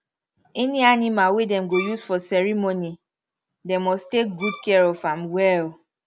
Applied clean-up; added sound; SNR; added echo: none; Bowed string instrument; 13 dB; none.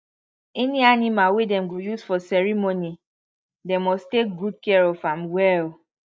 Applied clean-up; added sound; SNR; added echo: neural mask model DeepFilterNet 3.